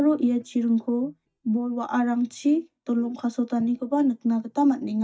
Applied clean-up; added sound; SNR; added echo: neural mask model DeepFilterNet 3.